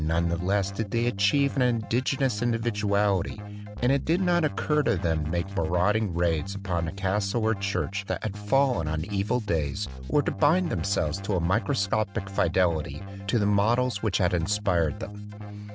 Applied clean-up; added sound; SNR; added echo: none; Keyboard (musical); 11 dB; none.